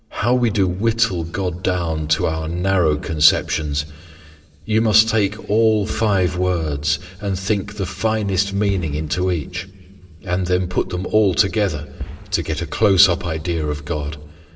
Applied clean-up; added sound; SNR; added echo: none; Boom; 14 dB; reverberation time 2.7 s.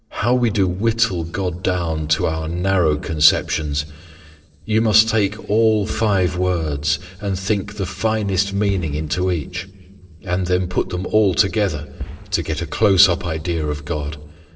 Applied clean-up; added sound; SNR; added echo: neural separator model SepFormer DNS4.